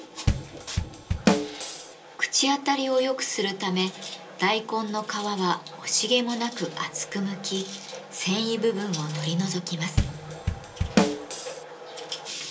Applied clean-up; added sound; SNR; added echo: none; Drum kit; -2 dB; reverberation time 0.2 s.